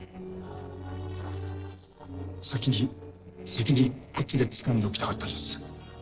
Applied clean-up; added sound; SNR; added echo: neural separator model SepFormer DNS4.